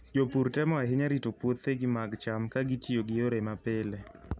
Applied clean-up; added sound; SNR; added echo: none; none; none; none.